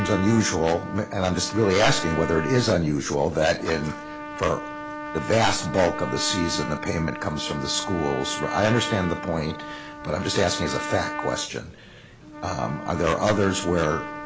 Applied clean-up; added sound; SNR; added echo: none; Trumpet; 9 dB; none.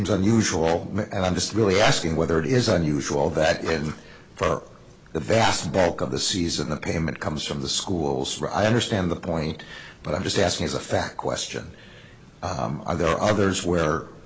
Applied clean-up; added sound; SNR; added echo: none; none; none; none.